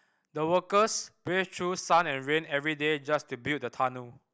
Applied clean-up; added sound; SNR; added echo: none; none; none; none.